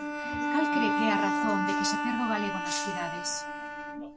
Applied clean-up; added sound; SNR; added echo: none; Bowed string instrument; -3 dB; none.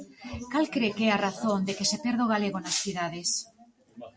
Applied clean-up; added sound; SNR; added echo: none; none; none; none.